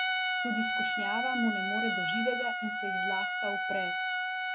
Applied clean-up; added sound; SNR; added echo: none; Trumpet; -5 dB; none.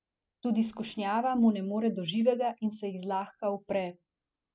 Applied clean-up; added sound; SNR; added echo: none; none; none; none.